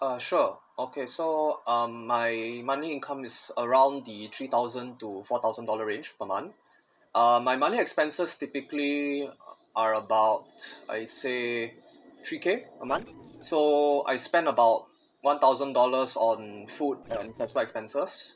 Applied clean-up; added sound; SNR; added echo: neural separator model SepFormer DNS4.